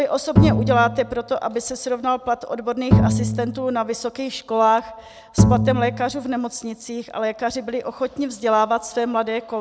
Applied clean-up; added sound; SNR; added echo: none; Bowed string instrument; -2 dB; none.